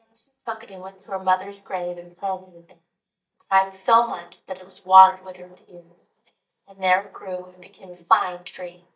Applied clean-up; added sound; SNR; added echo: neural mask model DeepFilterNet 3.